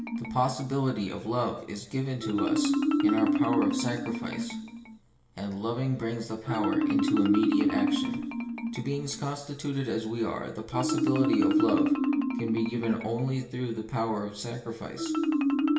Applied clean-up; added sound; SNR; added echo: none; Marimba, xylophone; -2 dB; reverberation time 0.8 s.